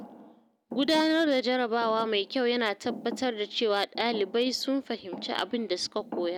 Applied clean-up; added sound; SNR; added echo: none; Thump, thud; 16 dB; none.